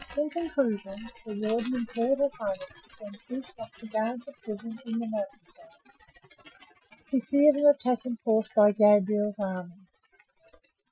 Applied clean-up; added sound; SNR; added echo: classical method Wiener filter.